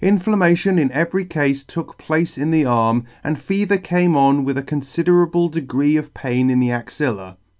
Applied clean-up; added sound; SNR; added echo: none; none; none; none.